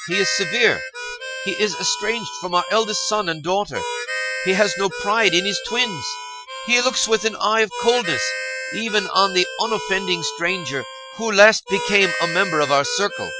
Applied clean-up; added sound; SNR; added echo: classical method Wiener filter.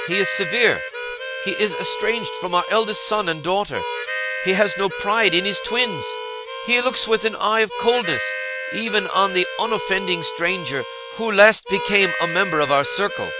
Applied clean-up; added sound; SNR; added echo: none; Harmonica; 7 dB; none.